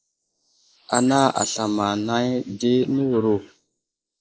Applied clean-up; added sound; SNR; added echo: neural mask model Resemble Enhance denoiser.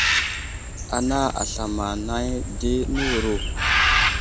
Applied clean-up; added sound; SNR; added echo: none; Bird; -3 dB; none.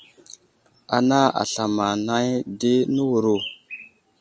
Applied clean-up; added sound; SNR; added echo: none; none; none; none.